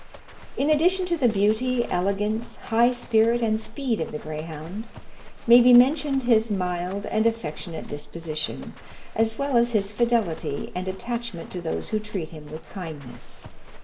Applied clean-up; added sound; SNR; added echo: none; Livestock, farm animals, working animals; 12 dB; reverberation time 0.9 s.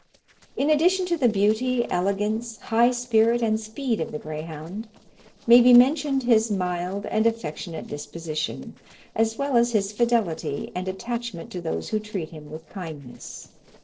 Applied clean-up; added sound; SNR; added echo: neural separator model SepFormer DNS4.